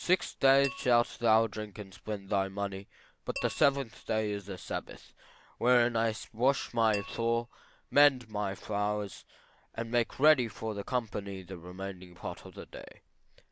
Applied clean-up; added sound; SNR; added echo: none; Tap / Glass; 17 dB; none.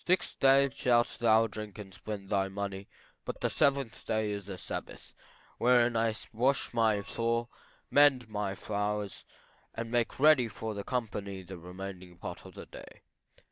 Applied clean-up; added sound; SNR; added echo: neural mask model DeepFilterNet 3.